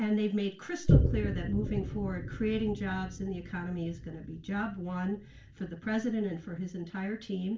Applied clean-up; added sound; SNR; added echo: none; Boom; 1 dB; reverberation time 0.3 s.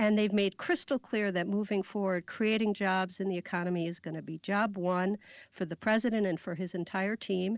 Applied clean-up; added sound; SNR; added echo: none; none; none; none.